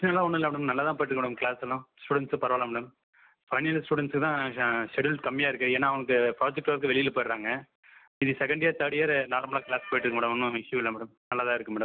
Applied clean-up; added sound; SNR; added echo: none; none; none; none.